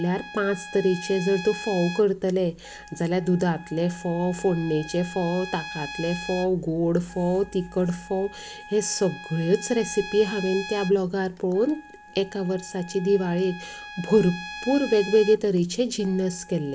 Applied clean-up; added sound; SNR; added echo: none; Trumpet; 15 dB; none.